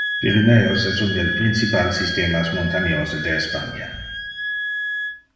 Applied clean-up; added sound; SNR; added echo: none; Wind instrument, woodwind instrument; 5 dB; reverberation time 0.8 s.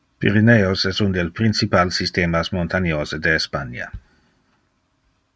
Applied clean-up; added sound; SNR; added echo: none; none; none; none.